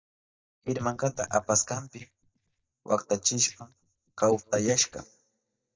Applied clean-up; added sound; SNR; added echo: neural mask model DeepFilterNet 3.